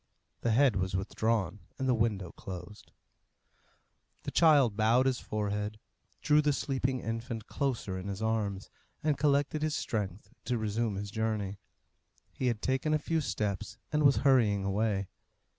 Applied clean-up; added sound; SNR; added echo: none; none; none; none.